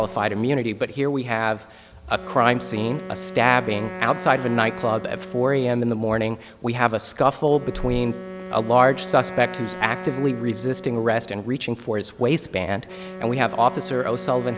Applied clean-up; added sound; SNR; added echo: none; Wind instrument, woodwind instrument; 14 dB; none.